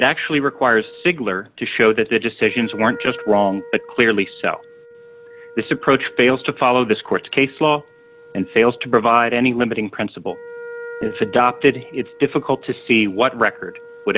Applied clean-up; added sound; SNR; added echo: none; Wind instrument, woodwind instrument; 19 dB; none.